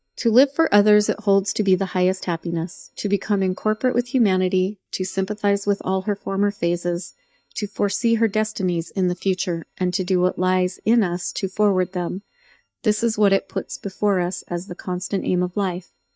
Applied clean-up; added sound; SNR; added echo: neural mask model DeepFilterNet 3.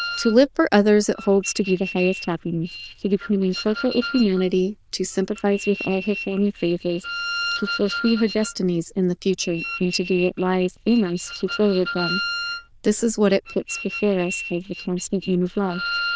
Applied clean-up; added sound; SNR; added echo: neural diffusion model UNIVERSE++.